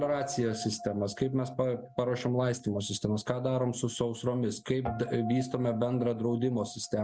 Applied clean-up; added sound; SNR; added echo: none; Guitar; 15 dB; none.